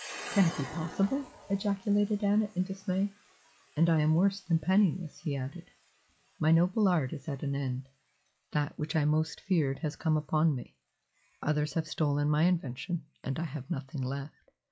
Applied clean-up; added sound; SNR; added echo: classical method log-MMSE.